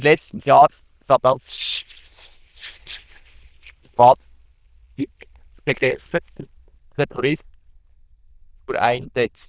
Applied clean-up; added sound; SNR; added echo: neural diffusion model UNIVERSE++.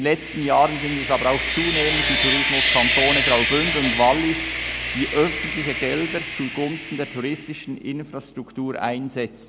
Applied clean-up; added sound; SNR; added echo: none; Sawing; 1 dB; none.